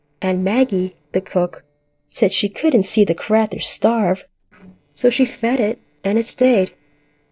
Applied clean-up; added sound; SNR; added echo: neural separator model SepFormer DNS4.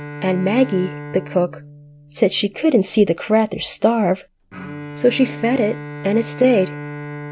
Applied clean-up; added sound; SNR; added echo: none; Bowed string instrument; 14 dB; none.